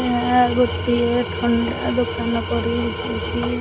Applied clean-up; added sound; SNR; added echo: none; Tools; 5 dB; none.